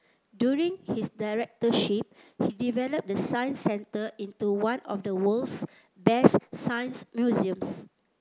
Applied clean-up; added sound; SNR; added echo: none; none; none; none.